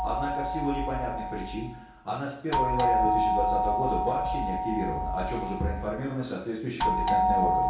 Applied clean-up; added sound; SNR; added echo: none; Doorbell; -4 dB; reverberation time 0.6 s.